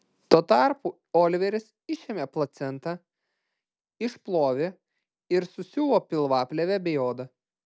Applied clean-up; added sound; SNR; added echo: none; none; none; none.